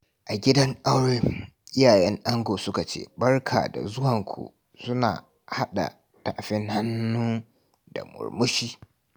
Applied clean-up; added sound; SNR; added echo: none; none; none; none.